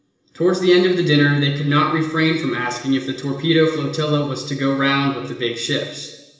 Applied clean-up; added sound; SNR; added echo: none; none; none; reverberation time 1.3 s.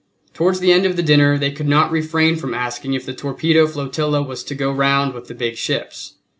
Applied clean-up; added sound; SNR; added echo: none; none; none; none.